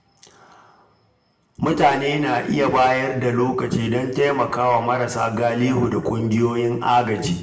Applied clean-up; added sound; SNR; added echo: none; none; none; reverberation time 0.7 s.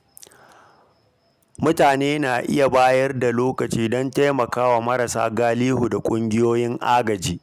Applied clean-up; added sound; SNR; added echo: none; none; none; none.